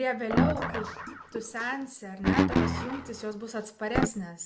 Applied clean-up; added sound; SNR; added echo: none; Guitar; -5 dB; none.